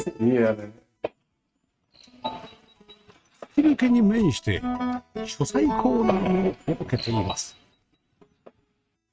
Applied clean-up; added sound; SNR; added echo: neural mask model RNNoise.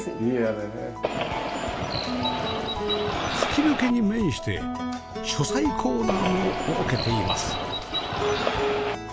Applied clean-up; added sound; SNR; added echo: none; Bird; 2 dB; none.